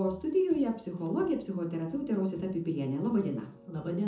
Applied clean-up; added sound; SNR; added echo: none; none; none; reverberation time 0.6 s.